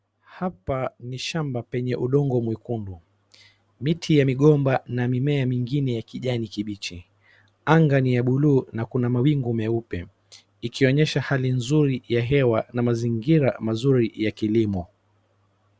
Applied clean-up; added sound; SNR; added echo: none; none; none; none.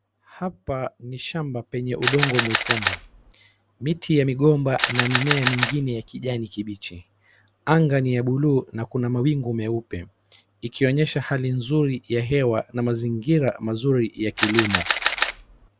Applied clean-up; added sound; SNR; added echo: none; Camera; 0 dB; none.